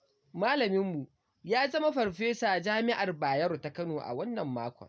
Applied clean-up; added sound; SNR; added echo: none; none; none; none.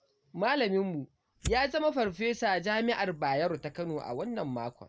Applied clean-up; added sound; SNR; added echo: none; Fire; 16 dB; none.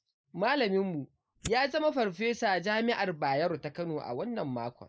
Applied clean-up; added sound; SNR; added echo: neural mask model Resemble Enhance denoiser.